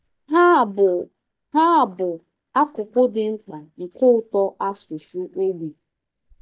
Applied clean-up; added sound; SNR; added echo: neural mask model DeepFilterNet 3.